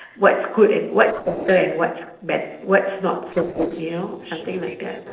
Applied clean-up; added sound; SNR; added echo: neural separator model SepFormer DNS4.